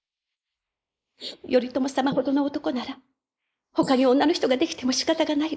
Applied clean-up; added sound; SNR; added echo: neural mask model Resemble Enhance denoiser.